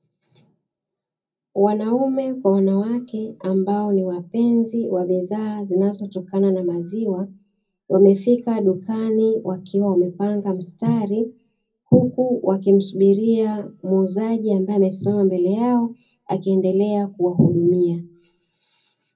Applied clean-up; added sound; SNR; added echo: none; none; none; reverberation time 0.4 s.